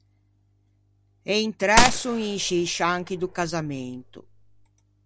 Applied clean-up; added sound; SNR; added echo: none; Gunshot, gunfire; 0 dB; none.